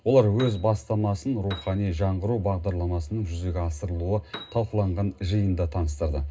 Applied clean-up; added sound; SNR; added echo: none; Piano; 20 dB; reverberation time 0.2 s.